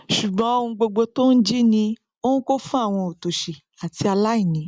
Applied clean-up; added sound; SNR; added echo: none; none; none; none.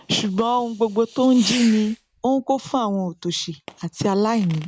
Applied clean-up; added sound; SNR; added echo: none; Fireworks; 15 dB; none.